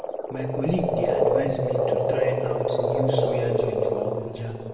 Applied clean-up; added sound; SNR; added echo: none; Frog; -5 dB; reverberation time 2.2 s.